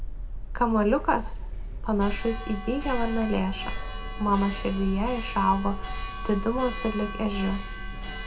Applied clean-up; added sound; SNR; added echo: none; Church bell; 4 dB; reverberation time 0.3 s.